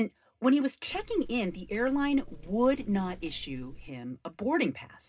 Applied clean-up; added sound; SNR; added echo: none; Walk, footsteps; 14 dB; reverberation time 0.2 s.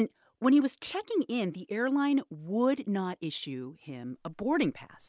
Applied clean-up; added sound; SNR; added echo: none; none; none; none.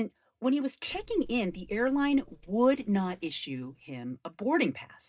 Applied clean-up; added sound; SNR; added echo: neural mask model DeepFilterNet 3.